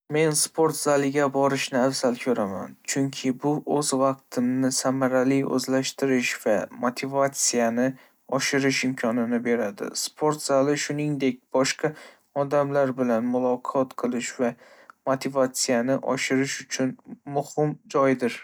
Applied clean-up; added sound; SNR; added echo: none; none; none; none.